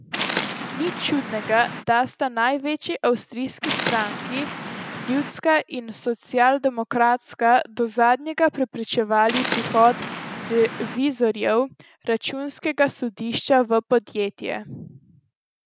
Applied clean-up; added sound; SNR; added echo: none; Waves, surf; 8 dB; none.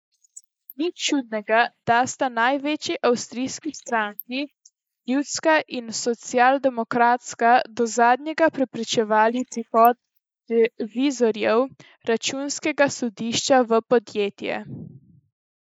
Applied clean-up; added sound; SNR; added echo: neural mask model Resemble Enhance denoiser.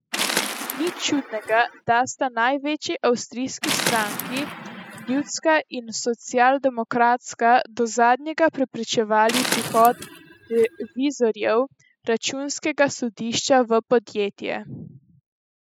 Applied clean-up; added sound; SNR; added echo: classical method spectral subtraction.